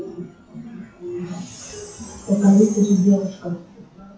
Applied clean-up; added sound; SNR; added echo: classical method WPE with log-MMSE.